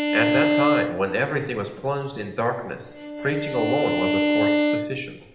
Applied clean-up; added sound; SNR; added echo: none; Bowed string instrument; -2 dB; reverberation time 0.8 s.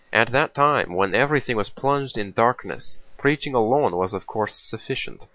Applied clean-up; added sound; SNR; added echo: none; none; none; none.